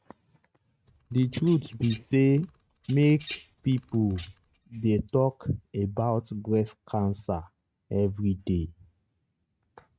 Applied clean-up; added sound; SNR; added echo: neural mask model RNNoise.